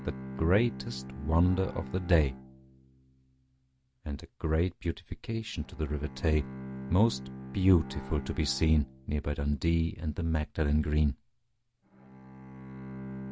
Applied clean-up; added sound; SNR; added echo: none; Bowed string instrument; 14 dB; none.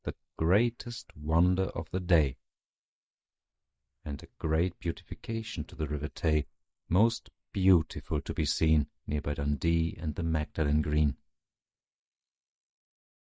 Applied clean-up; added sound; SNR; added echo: neural mask model Resemble Enhance denoiser.